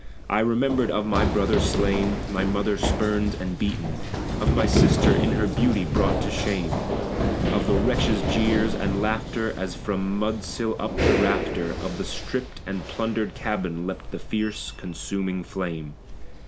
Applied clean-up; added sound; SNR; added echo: none; Run; 0 dB; none.